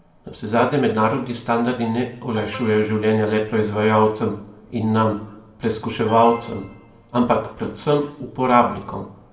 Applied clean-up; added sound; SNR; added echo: none; Alarm; 19 dB; reverberation time 0.6 s.